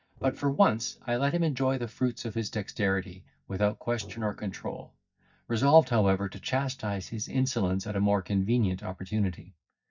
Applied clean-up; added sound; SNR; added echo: neural mask model DeepFilterNet 3.